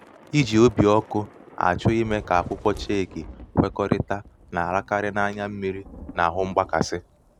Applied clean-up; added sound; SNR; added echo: none; Thunder / Rain; 19 dB; none.